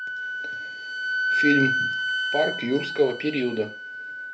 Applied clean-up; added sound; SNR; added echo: none; Wind instrument, woodwind instrument; 0 dB; reverberation time 0.3 s.